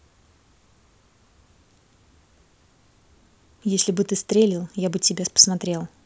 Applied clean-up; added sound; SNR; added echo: none; none; none; none.